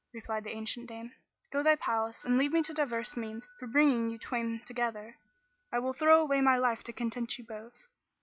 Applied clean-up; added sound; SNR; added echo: none; Bell / Doorbell; 18 dB; none.